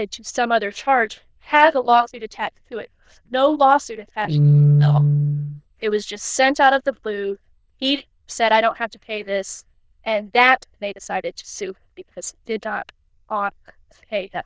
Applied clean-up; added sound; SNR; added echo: neural diffusion model UNIVERSE++.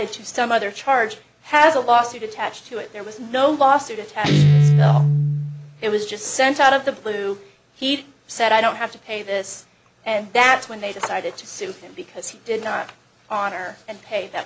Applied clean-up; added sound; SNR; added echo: none; Guitar; -4 dB; none.